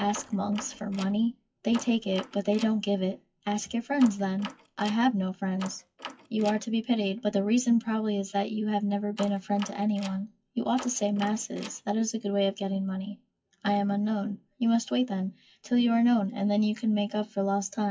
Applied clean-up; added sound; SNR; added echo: classical method WPE with log-MMSE.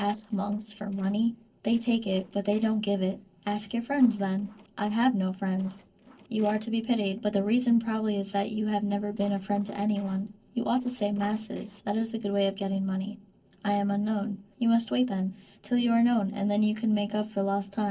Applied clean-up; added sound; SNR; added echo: neural separator model SepFormer DNS4.